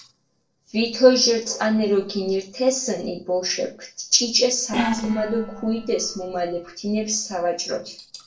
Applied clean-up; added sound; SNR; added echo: neural separator model SepFormer DNS4.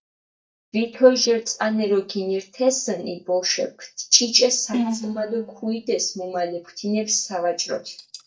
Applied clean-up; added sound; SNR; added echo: neural mask model DeepFilterNet 3.